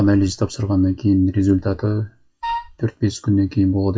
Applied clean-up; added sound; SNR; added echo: classical method WPE with log-MMSE.